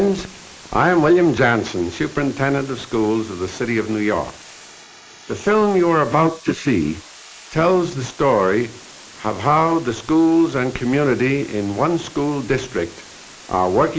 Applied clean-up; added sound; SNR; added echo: neural mask model Resemble Enhance denoiser.